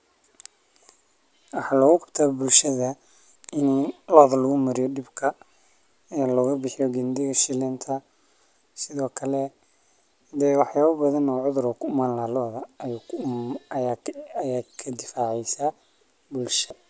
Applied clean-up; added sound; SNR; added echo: none; none; none; none.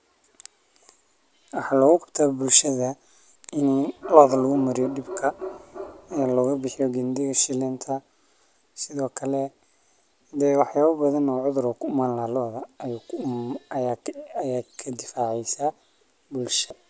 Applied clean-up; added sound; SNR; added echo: none; Bark; 12 dB; none.